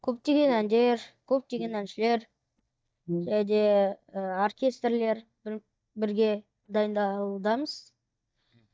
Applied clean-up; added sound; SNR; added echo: neural mask model DeepFilterNet 3.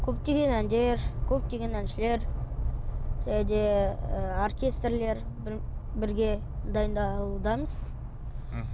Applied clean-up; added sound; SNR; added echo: none; none; none; none.